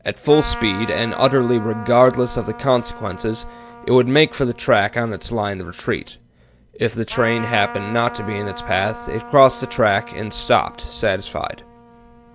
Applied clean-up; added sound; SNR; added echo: none; Trumpet; 15 dB; none.